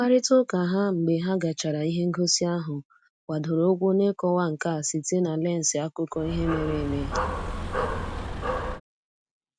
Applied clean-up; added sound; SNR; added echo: none; Dog; 4 dB; none.